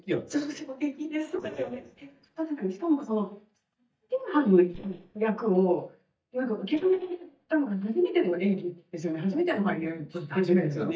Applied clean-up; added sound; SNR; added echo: neural mask model DeepFilterNet 3.